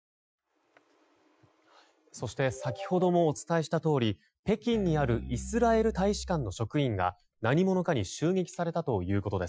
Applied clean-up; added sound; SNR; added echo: classical method Wiener filter.